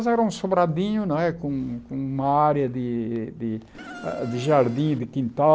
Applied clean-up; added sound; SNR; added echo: none; Insect; 16 dB; none.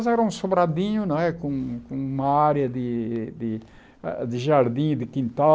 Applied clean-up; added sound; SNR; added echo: none; none; none; none.